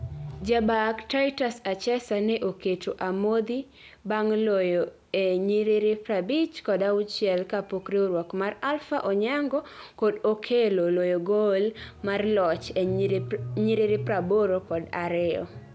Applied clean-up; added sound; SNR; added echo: none; none; none; none.